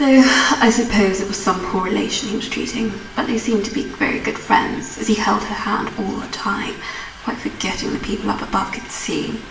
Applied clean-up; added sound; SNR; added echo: none; Mechanisms; 18 dB; reverberation time 0.8 s.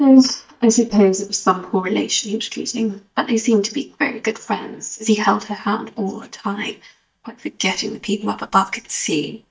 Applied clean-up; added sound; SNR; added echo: neural mask model DeepFilterNet 3.